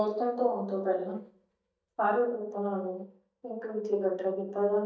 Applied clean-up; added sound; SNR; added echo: neural mask model DeepFilterNet 3.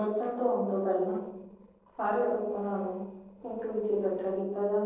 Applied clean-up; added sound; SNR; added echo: neural separator model SepFormer DNS4.